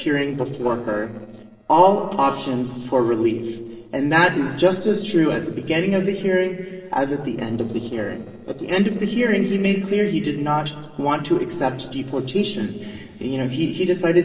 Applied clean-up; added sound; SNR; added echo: neural separator model SepFormer DNS4.